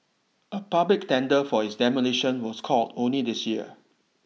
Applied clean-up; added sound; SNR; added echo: none; none; none; none.